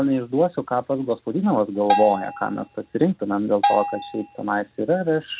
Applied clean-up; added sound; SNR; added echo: none; Bell; 4 dB; none.